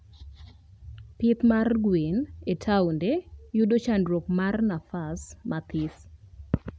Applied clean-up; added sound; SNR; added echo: none; none; none; none.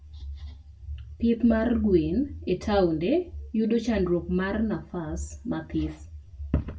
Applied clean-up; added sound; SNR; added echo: none; none; none; reverberation time 0.2 s.